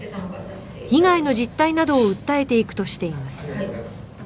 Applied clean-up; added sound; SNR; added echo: none; none; none; none.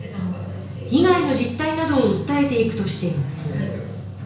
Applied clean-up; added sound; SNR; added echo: none; Bowed string instrument; 15 dB; reverberation time 0.5 s.